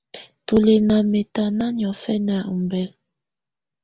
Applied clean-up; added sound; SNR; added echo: none; none; none; none.